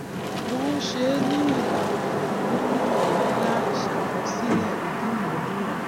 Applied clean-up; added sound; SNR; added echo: none; Wind / Rain; -4 dB; none.